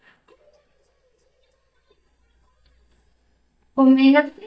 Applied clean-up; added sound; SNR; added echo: neural mask model DeepFilterNet 3.